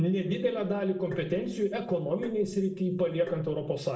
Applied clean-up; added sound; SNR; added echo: none; Tap; 18 dB; reverberation time 0.7 s.